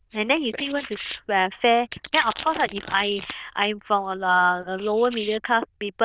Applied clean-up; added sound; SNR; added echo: neural diffusion model UNIVERSE++.